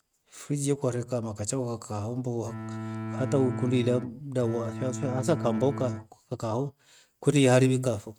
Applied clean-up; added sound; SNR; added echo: neural mask model RNNoise.